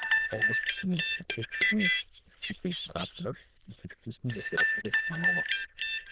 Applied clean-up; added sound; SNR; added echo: neural diffusion model UNIVERSE++.